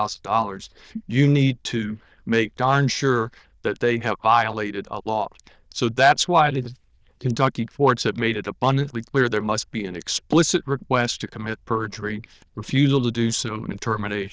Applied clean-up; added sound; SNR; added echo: neural diffusion model UNIVERSE++.